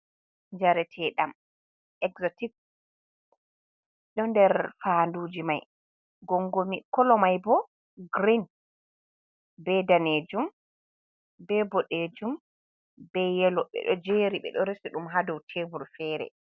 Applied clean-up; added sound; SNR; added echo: none; none; none; none.